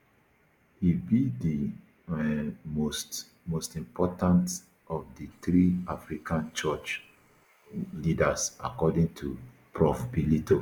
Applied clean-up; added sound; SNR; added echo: neural mask model Resemble Enhance denoiser.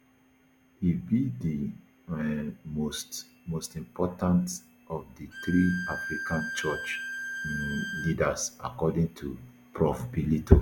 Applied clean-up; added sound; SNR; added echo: none; Bowed string instrument; 7 dB; none.